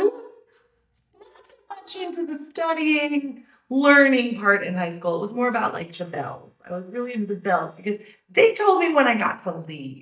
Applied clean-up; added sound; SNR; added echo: neural mask model DeepFilterNet 3.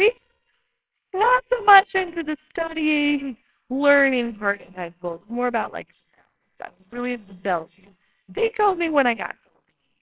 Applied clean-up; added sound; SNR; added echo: neural separator model SepFormer WHAMR!.